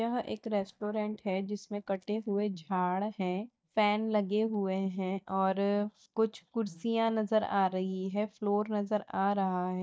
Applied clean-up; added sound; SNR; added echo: neural mask model DeepFilterNet 3.